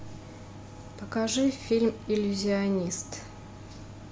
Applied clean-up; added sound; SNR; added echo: none; none; none; none.